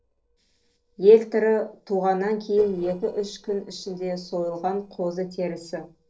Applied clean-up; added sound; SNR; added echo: neural separator model SepFormer DNS4.